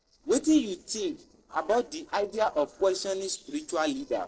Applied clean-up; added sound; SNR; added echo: neural separator model SepFormer DNS4.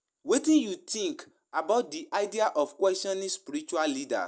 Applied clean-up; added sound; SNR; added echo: none; none; none; none.